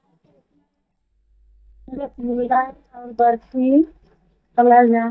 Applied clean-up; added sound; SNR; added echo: neural mask model DeepFilterNet 3.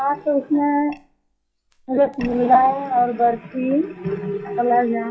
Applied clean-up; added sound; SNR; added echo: classical method WPE with log-MMSE.